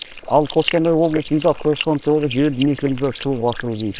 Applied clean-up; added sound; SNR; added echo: neural separator model SepFormer WHAM!.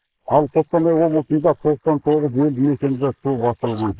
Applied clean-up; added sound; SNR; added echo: neural mask model Resemble Enhance denoiser.